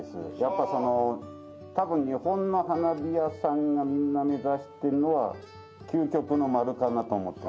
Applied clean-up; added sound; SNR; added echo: none; none; none; none.